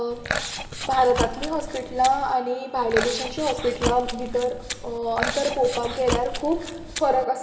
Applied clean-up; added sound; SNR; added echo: none; Chewing, mastication; 6 dB; reverberation time 0.2 s.